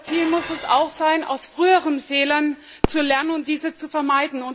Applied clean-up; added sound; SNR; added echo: none; Fireworks + Dishes, pots, and pans; 12 dB; none.